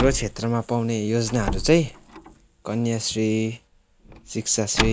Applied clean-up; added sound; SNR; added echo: none; Slam; 8 dB; none.